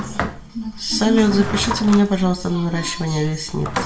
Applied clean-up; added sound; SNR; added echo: none; Drawer open or close; 10 dB; reverberation time 0.4 s.